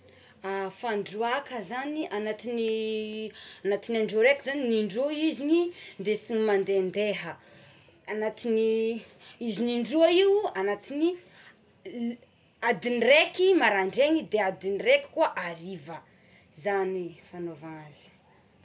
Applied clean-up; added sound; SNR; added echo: none; none; none; none.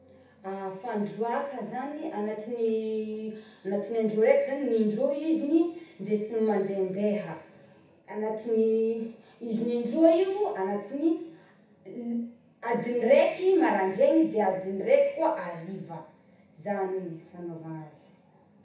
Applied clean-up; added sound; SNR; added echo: none; none; none; reverberation time 0.7 s.